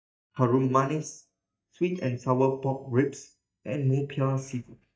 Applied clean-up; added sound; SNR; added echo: neural mask model DeepFilterNet 3.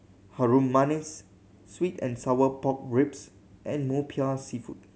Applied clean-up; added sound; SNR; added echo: none; none; none; none.